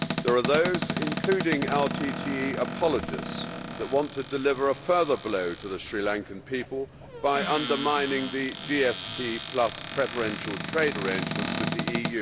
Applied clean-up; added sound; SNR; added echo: none; Cupboard open or close; 1 dB; none.